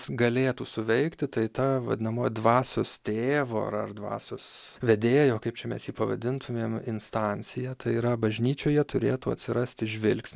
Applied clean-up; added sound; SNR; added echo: none; none; none; none.